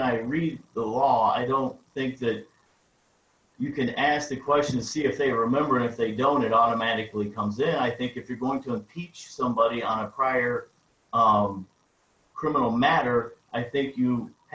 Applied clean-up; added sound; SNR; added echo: none; none; none; none.